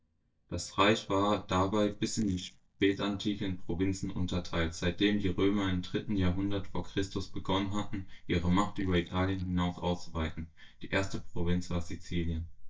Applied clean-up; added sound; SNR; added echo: neural mask model DeepFilterNet 3.